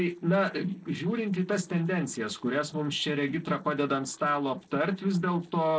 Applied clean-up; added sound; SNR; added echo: neural separator model SepFormer DNS4.